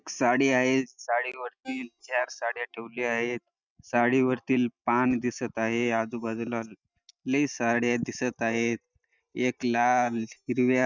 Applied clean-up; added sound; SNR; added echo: neural mask model DeepFilterNet 3.